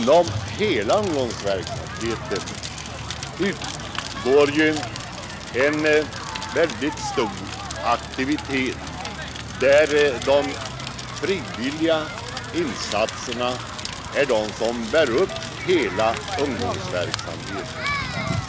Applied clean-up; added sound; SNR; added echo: none; Crackle; 7 dB; none.